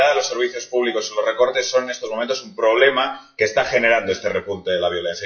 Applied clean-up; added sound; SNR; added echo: classical method WPE with log-MMSE.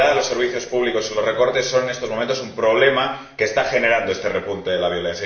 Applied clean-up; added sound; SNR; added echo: neural separator model SepFormer DNS4.